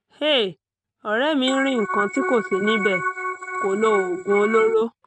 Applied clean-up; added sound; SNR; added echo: neural mask model RNNoise.